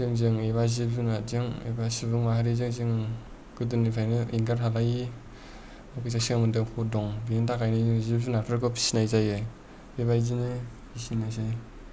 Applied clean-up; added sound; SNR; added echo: none; none; none; none.